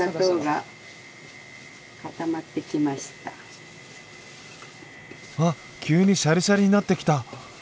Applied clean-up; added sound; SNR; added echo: none; none; none; none.